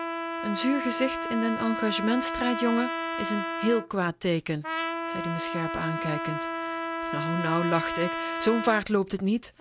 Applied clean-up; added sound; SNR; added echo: none; Trumpet; 3 dB; none.